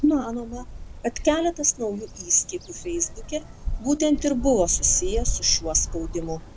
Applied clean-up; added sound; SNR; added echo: none; Bird vocalization, bird call, bird song; 7 dB; none.